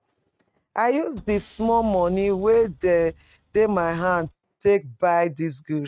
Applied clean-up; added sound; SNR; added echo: neural mask model RNNoise.